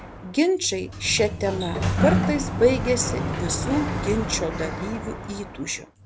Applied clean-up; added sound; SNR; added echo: none; Sliding door; 2 dB; none.